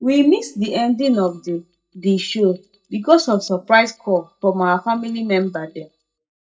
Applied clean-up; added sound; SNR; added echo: neural mask model DeepFilterNet 3.